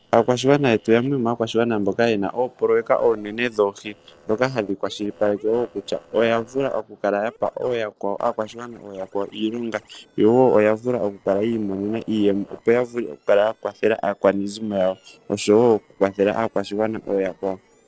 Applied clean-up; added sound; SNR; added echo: neural separator model SepFormer DNS4.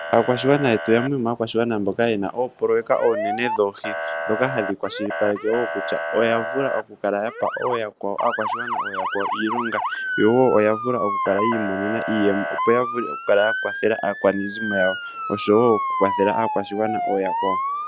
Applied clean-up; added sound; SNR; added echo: none; Motor vehicle (road) / Siren; 5 dB; none.